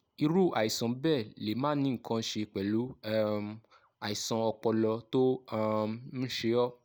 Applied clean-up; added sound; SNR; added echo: none; none; none; none.